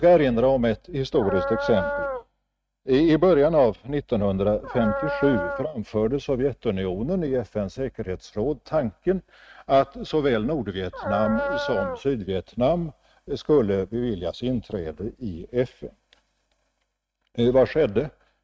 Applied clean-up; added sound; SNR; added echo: neural mask model RNNoise.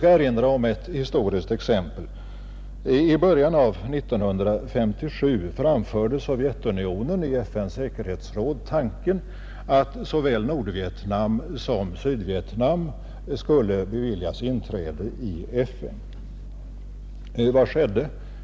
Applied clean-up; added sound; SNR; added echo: none; none; none; none.